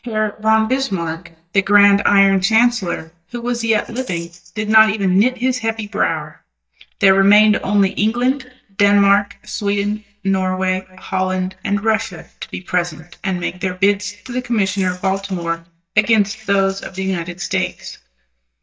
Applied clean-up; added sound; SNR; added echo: neural mask model DeepFilterNet 3.